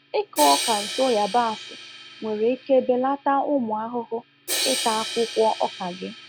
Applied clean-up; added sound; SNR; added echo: none; Crash cymbal; 8 dB; none.